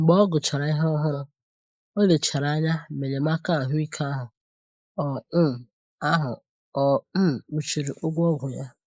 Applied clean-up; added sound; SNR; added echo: neural mask model Resemble Enhance denoiser.